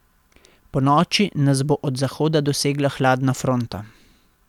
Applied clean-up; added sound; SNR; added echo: none; none; none; none.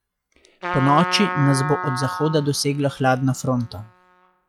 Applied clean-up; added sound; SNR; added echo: classical method log-MMSE.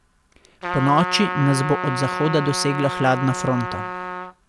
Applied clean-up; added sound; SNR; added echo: none; Trumpet; 6 dB; none.